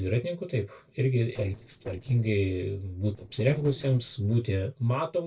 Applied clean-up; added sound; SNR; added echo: neural separator model SepFormer DNS4.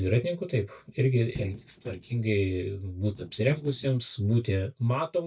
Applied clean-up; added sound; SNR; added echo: neural mask model DeepFilterNet 3.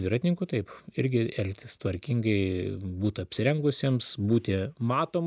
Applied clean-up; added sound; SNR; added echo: none; none; none; none.